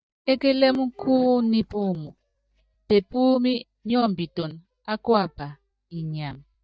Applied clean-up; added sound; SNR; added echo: neural mask model DeepFilterNet 3.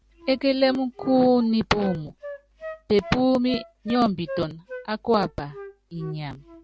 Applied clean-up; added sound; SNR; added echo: none; Wind instrument, woodwind instrument; 16 dB; none.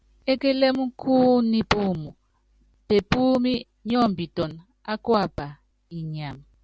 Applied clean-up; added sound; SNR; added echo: none; none; none; none.